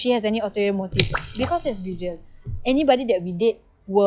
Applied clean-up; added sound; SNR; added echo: classical method log-MMSE.